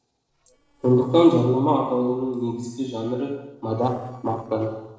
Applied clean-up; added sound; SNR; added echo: neural separator model SepFormer DNS4.